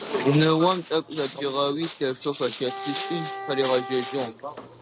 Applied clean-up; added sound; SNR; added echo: none; Wind instrument, woodwind instrument + Walk, footsteps; 8 dB; none.